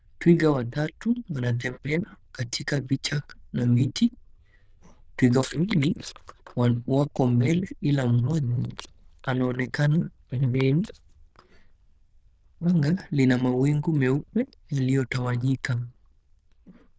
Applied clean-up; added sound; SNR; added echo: neural diffusion model UNIVERSE++.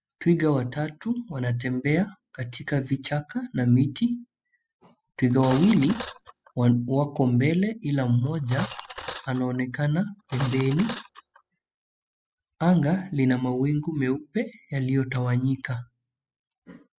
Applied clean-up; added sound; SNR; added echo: classical method spectral subtraction.